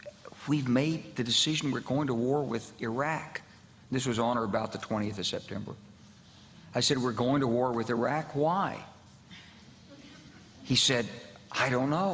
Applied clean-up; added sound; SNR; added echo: none; none; none; none.